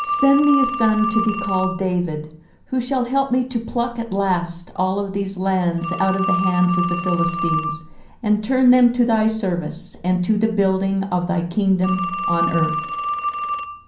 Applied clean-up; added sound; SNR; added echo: none; Telephone; 7 dB; reverberation time 0.6 s.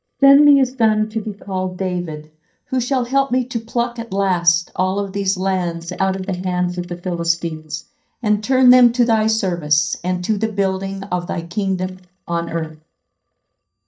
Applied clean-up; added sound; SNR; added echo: neural mask model DeepFilterNet 3.